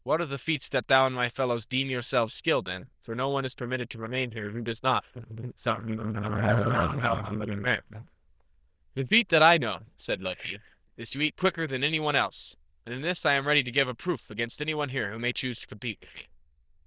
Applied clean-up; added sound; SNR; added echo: neural diffusion model UNIVERSE++.